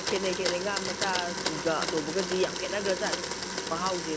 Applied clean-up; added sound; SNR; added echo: none; Domestic sounds, home sounds; 1 dB; none.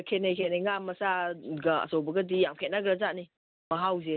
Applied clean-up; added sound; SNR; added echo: none; none; none; none.